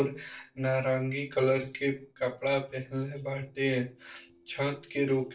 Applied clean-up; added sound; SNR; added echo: neural separator model SepFormer DNS4.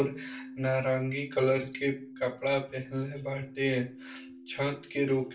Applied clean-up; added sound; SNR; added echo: none; Keyboard (musical); 16 dB; reverberation time 0.3 s.